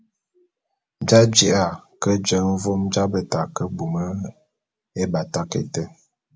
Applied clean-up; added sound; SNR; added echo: none; none; none; none.